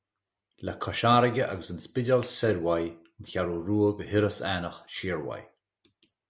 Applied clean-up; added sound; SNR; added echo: none; none; none; none.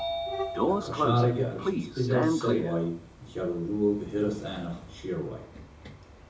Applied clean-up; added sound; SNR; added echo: none; Sliding door / Train; 2 dB; reverberation time 0.5 s.